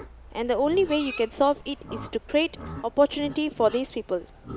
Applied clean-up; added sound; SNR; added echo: none; Livestock, farm animals, working animals; 15 dB; none.